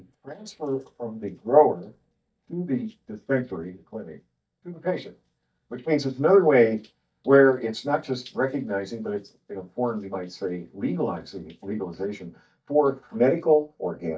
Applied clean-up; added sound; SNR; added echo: neural mask model DeepFilterNet 3.